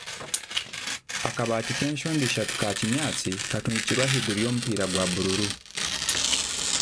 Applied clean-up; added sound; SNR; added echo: none; Tearing; 1 dB; none.